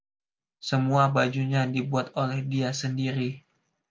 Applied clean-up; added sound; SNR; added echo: none; none; none; none.